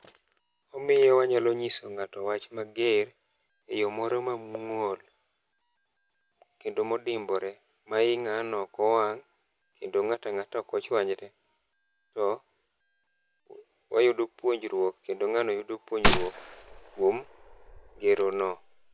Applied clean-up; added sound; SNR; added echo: none; Gunshot, gunfire; 0 dB; none.